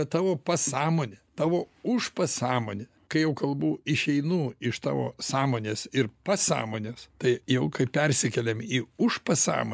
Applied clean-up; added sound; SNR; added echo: none; none; none; none.